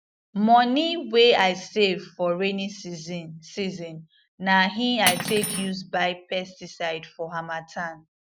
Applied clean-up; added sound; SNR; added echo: none; Cutlery, silverware; 3 dB; none.